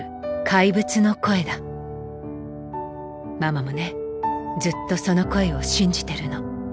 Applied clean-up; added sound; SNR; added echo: none; none; none; none.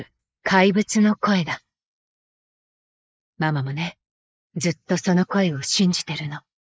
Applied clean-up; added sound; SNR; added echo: neural mask model Resemble Enhance denoiser.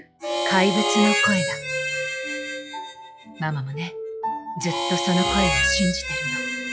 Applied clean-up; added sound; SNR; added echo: classical method log-MMSE.